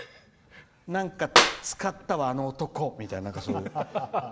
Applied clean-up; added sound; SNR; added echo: none; Clapping; -3 dB; none.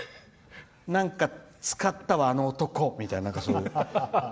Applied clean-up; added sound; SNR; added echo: none; none; none; none.